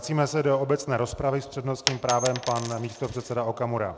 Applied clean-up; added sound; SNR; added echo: none; Coin (dropping); 7 dB; none.